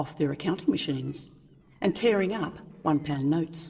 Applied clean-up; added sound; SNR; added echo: neural separator model SepFormer DNS4.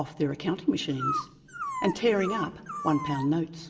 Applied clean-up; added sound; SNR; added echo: none; Dog; 6 dB; reverberation time 1.8 s.